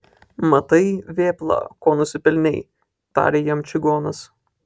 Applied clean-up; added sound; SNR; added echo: none; none; none; none.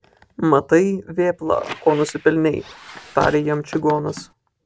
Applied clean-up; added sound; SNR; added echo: none; Squeak; 15 dB; none.